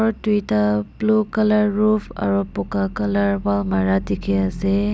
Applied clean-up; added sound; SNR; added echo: none; none; none; none.